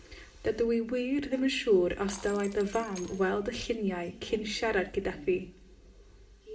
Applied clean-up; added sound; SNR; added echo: none; Shatter; 19 dB; reverberation time 0.4 s.